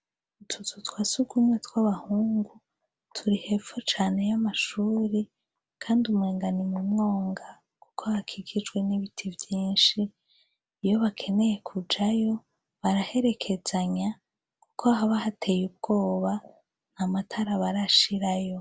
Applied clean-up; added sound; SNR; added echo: none; none; none; none.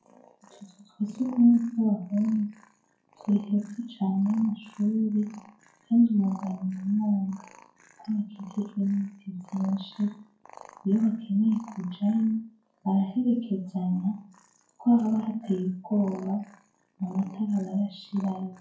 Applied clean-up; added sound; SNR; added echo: classical method WPE with log-MMSE.